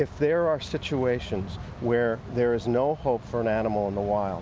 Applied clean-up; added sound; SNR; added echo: none; none; none; none.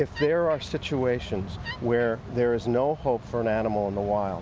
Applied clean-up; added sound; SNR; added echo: none; Wood; 15 dB; none.